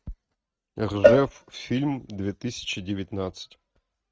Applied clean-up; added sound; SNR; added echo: neural mask model RNNoise.